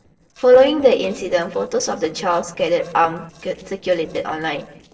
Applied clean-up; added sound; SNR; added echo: neural separator model SepFormer DNS4.